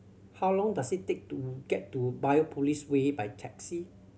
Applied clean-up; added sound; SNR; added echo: none; none; none; none.